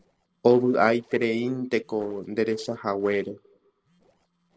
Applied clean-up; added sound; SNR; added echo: neural separator model SepFormer DNS4.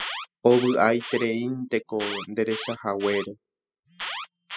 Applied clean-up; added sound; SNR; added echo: classical method spectral subtraction.